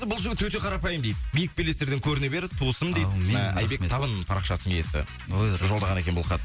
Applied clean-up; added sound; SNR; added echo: none; none; none; none.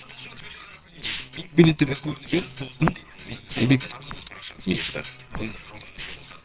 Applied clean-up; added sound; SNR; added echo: neural separator model SepFormer WHAMR!.